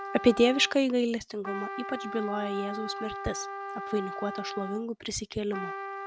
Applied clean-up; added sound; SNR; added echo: none; Trumpet; 9 dB; none.